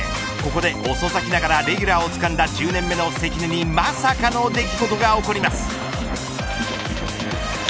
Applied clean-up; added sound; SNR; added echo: none; none; none; none.